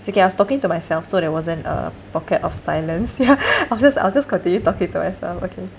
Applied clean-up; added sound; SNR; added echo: none; none; none; none.